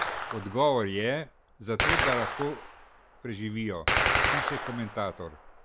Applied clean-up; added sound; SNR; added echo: none; Gunshot, gunfire; -1 dB; none.